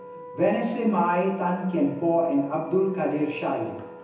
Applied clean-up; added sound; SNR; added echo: none; Wind instrument, woodwind instrument; 17 dB; reverberation time 0.9 s.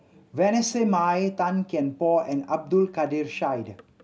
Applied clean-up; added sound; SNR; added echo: none; none; none; none.